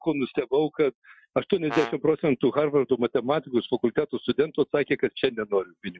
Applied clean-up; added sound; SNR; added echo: classical method Wiener filter.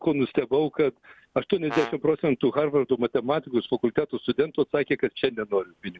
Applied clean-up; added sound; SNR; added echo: none; Brass instrument; 11 dB; none.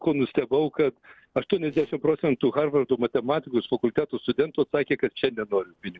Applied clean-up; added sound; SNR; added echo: neural separator model SepFormer DNS4.